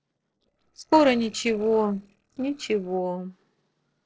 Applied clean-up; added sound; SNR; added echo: neural separator model SepFormer DNS4.